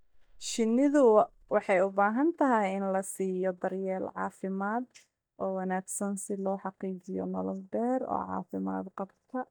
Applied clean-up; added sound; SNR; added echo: neural mask model DeepFilterNet 3.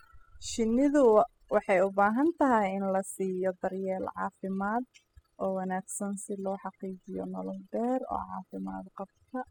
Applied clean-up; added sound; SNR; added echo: classical method spectral subtraction.